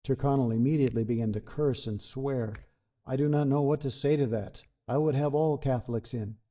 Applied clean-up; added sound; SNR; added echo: neural mask model DeepFilterNet 3.